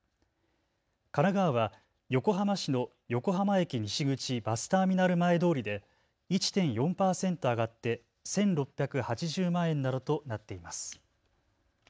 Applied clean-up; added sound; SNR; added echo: none; none; none; none.